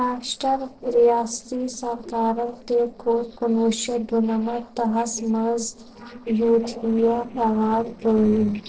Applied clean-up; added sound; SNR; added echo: neural separator model SepFormer DNS4.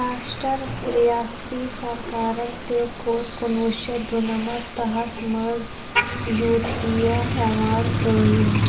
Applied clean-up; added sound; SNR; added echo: none; Motor vehicle (road); 3 dB; reverberation time 0.7 s.